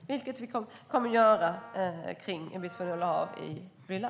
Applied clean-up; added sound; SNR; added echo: none; Wind instrument, woodwind instrument; 20 dB; none.